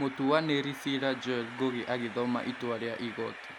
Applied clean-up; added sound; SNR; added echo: none; Train; 12 dB; none.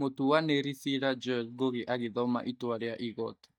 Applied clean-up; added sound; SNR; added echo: neural mask model DeepFilterNet 3.